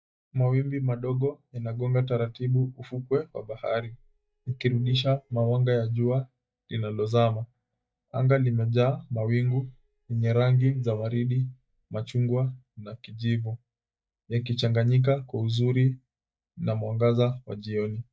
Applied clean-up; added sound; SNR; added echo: neural mask model DeepFilterNet 3.